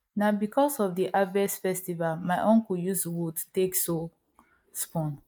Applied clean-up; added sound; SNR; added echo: neural mask model Resemble Enhance denoiser.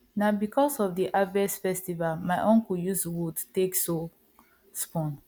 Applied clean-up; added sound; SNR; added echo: none; none; none; none.